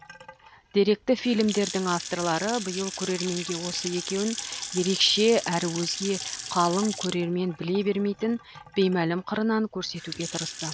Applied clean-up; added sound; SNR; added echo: none; Sink (filling or washing) / Water tap, faucet / Splash, splatter; 10 dB; none.